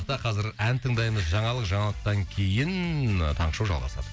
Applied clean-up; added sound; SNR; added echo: none; none; none; none.